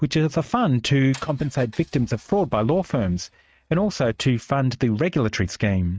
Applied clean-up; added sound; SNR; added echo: neural mask model RNNoise.